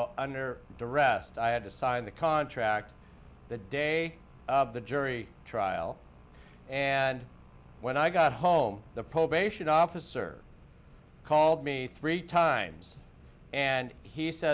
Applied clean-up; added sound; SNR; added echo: none; none; none; none.